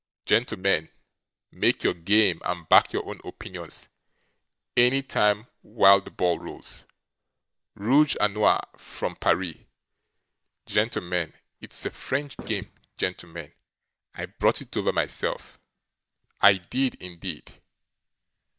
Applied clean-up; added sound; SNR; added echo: neural mask model DeepFilterNet 3.